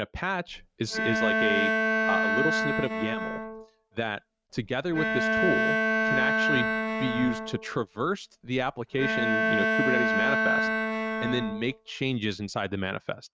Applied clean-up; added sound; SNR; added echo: neural mask model RNNoise.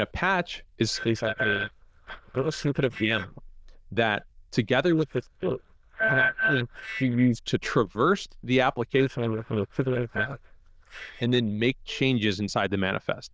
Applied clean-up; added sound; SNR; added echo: neural diffusion model UNIVERSE++.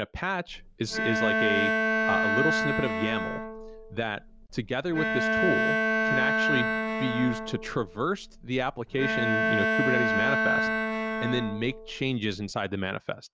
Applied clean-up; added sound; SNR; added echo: none; Bowed string instrument; -3 dB; none.